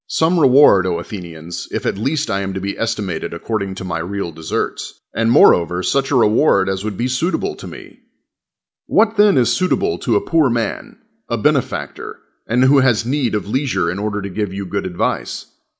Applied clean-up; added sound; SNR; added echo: none; none; none; none.